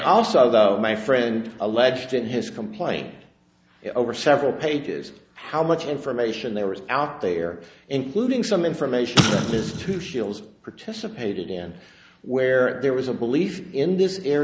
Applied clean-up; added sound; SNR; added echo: none; Explosion; 3 dB; none.